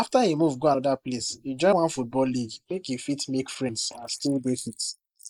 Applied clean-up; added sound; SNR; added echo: neural mask model Resemble Enhance denoiser.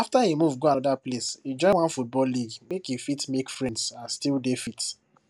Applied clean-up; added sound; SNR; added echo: none; none; none; none.